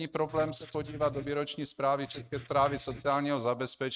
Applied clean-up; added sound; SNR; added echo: neural mask model RNNoise.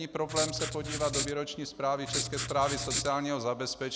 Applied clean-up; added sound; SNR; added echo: none; Writing; 3 dB; none.